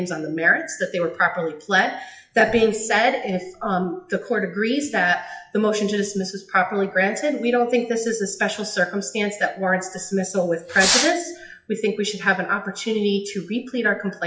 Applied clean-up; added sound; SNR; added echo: classical method WPE with log-MMSE.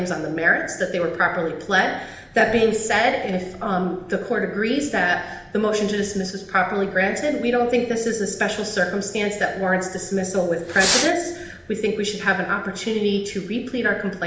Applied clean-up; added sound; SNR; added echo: none; Fireworks; 4 dB; reverberation time 0.8 s.